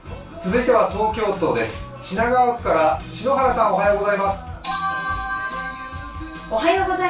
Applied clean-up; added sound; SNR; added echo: none; none; none; reverberation time 0.2 s.